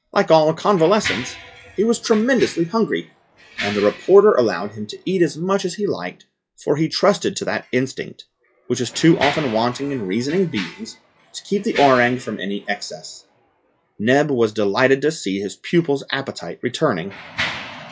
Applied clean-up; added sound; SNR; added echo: classical method log-MMSE.